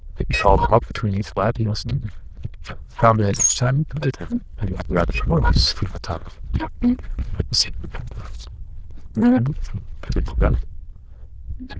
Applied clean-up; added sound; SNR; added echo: neural diffusion model UNIVERSE++.